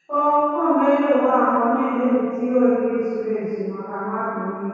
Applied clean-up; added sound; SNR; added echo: none; none; none; reverberation time 2.0 s.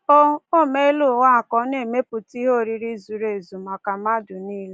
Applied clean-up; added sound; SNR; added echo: none; none; none; none.